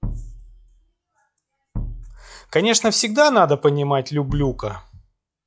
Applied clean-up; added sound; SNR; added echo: classical method log-MMSE.